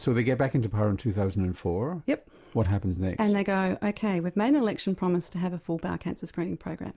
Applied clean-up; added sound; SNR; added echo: none; none; none; none.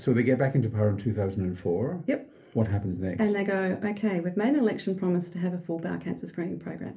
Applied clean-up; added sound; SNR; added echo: none; none; none; reverberation time 0.3 s.